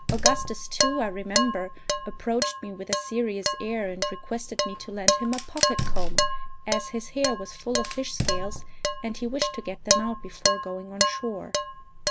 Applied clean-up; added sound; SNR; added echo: none; Fire + Dishes, pots, and pans; -4 dB; none.